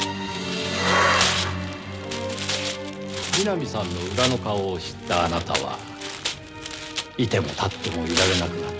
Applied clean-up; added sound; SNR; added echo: none; Tearing; 5 dB; none.